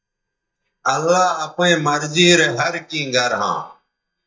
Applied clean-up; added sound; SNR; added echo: neural mask model DeepFilterNet 3.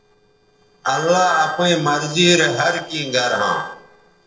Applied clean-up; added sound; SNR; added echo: neural separator model SepFormer DNS4.